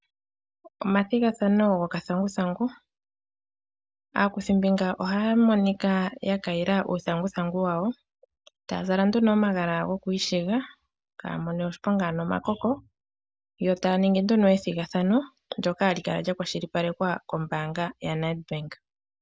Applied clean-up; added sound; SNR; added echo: none; none; none; none.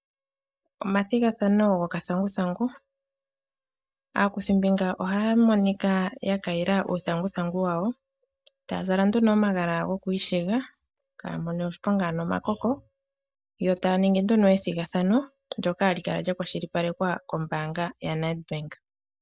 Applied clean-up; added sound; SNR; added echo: neural mask model DeepFilterNet 3.